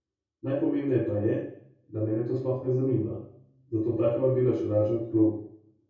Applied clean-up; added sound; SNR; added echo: none; none; none; reverberation time 0.6 s.